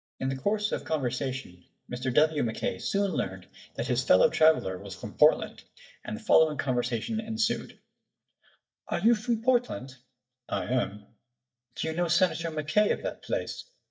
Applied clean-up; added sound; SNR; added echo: neural mask model DeepFilterNet 3.